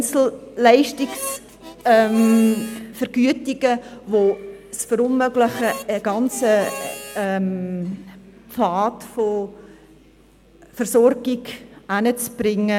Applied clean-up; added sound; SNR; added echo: none; Harmonica; 14 dB; none.